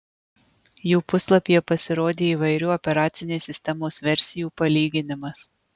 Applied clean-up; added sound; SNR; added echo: none; none; none; none.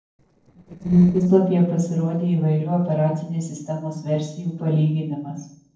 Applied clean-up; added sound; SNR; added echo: neural separator model SepFormer DNS4.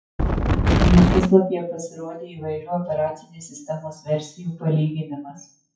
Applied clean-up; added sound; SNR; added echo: classical method WPE with log-MMSE.